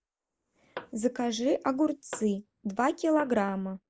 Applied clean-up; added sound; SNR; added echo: neural mask model Resemble Enhance denoiser.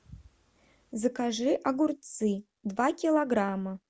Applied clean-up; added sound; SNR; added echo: none; none; none; none.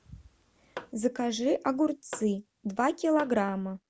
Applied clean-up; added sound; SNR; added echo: none; Tap / Hammer; 18 dB; none.